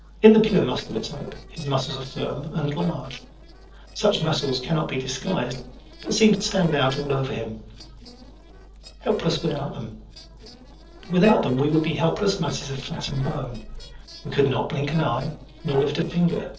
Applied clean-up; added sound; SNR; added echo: neural separator model SepFormer DNS4.